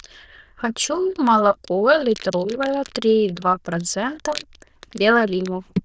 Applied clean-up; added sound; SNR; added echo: neural diffusion model UNIVERSE++.